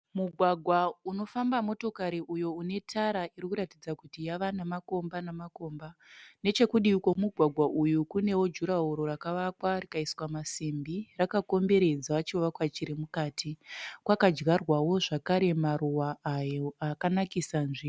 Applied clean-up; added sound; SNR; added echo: none; none; none; none.